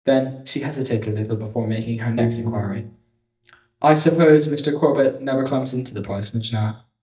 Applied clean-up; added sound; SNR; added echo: neural mask model DeepFilterNet 3.